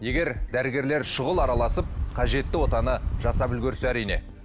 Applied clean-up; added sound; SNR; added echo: none; Wind; 2 dB; none.